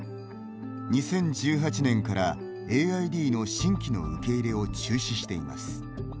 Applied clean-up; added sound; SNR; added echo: none; none; none; none.